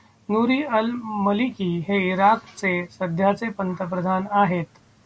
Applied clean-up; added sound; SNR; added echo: none; none; none; none.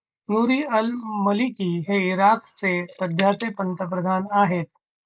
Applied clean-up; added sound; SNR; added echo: neural mask model Resemble Enhance denoiser.